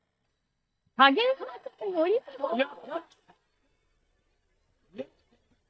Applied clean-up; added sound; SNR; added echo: neural mask model DeepFilterNet 3.